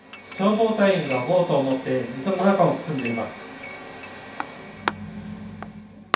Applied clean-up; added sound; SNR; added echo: none; Chink, clink; 12 dB; reverberation time 0.6 s.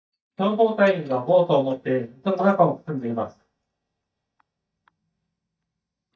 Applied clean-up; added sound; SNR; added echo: neural mask model DeepFilterNet 3.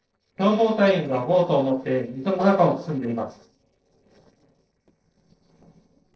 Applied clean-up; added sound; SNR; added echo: neural separator model SepFormer DNS4.